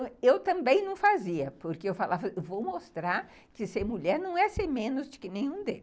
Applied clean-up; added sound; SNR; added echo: none; none; none; none.